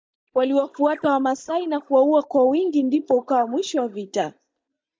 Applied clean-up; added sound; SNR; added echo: neural mask model DeepFilterNet 3.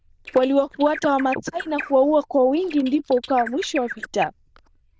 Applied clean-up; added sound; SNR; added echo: neural diffusion model UNIVERSE++.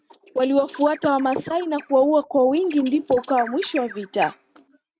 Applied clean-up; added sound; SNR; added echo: neural mask model RNNoise.